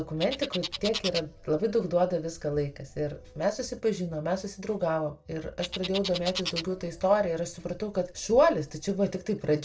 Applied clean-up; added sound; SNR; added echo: none; Bird; 11 dB; reverberation time 0.2 s.